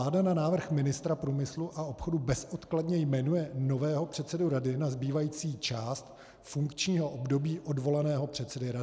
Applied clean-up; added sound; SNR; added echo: none; none; none; none.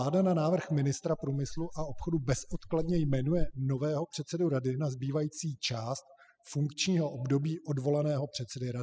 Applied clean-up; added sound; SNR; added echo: classical method spectral subtraction.